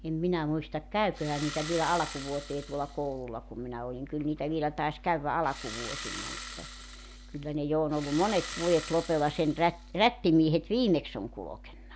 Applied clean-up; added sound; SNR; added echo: none; Engine starting; 12 dB; none.